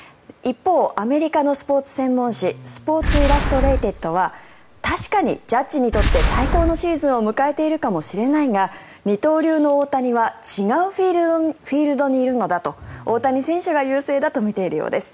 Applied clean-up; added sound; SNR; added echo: none; Boom; 3 dB; none.